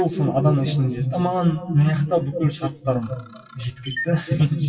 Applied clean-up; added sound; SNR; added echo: classical method WPE with log-MMSE.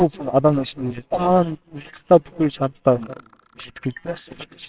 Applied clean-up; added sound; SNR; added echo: neural separator model SepFormer WHAMR!.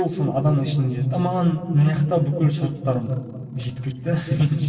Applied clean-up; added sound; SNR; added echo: neural separator model SepFormer DNS4.